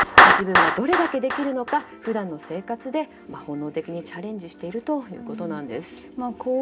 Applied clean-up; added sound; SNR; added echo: none; Clapping; -4 dB; reverberation time 0.3 s.